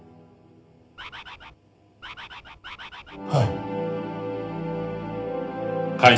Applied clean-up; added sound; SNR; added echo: none; Bird; 14 dB; reverberation time 0.3 s.